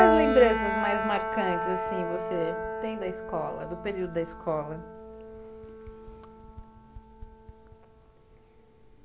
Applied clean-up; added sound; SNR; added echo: none; Piano; 1 dB; none.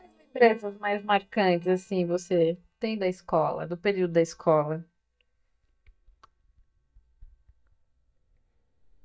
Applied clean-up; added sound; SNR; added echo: neural mask model DeepFilterNet 3.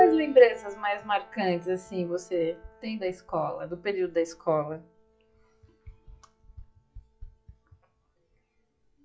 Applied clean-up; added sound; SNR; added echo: classical method log-MMSE.